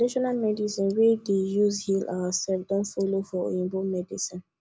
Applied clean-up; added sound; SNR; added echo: none; none; none; none.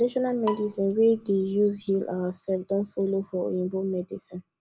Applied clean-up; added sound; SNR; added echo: none; Bowed string instrument; 15 dB; none.